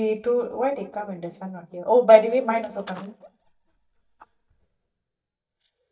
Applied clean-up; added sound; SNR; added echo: neural mask model DeepFilterNet 3.